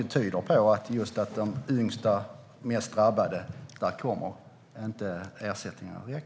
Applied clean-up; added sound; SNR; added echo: none; none; none; none.